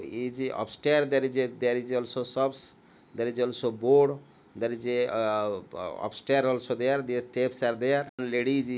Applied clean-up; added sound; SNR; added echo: none; none; none; none.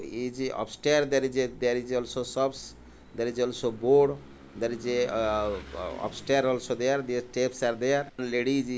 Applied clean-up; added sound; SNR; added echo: none; Engine / Vehicle; 20 dB; none.